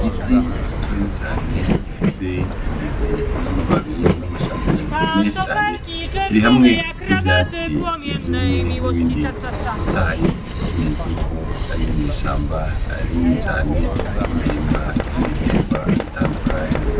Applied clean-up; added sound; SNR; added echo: none; Train + Tools; -1 dB; none.